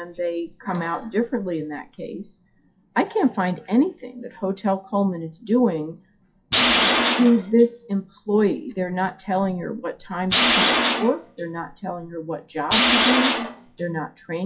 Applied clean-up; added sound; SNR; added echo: classical method WPE with log-MMSE.